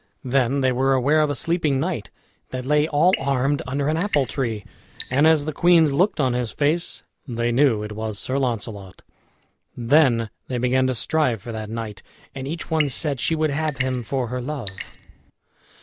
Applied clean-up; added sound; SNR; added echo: none; Drip / Sink (filling or washing) / Water tap, faucet / Water; 13 dB; none.